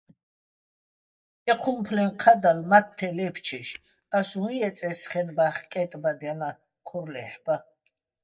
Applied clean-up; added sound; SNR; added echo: neural mask model DeepFilterNet 3.